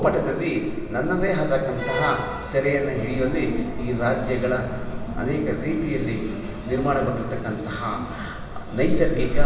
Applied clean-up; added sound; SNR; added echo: none; Wind; 3 dB; reverberation time 1.3 s.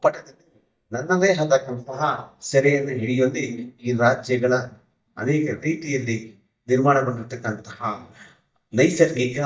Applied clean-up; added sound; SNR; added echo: neural mask model DeepFilterNet 3.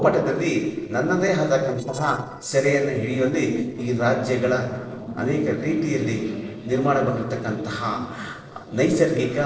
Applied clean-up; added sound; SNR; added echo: neural separator model SepFormer DNS4.